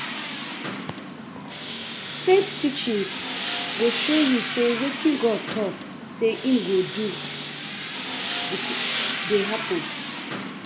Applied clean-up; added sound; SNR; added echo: none; Tools; 4 dB; none.